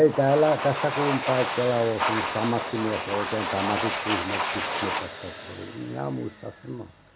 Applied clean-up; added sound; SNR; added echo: none; Domestic sounds, home sounds; 4 dB; none.